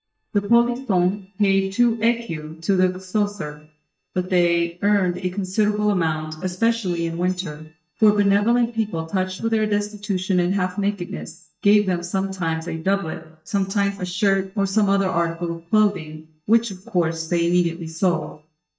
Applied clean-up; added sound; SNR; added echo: neural mask model DeepFilterNet 3.